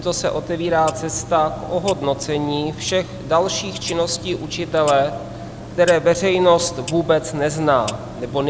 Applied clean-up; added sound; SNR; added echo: none; Clock; 13 dB; none.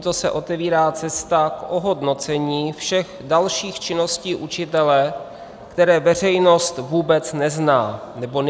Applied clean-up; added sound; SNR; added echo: none; none; none; none.